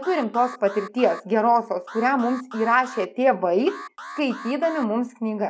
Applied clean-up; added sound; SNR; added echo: none; Alarm; 17 dB; none.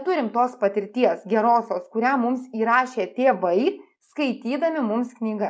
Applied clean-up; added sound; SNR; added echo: none; none; none; none.